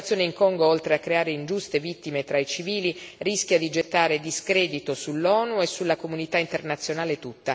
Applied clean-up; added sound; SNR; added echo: none; none; none; none.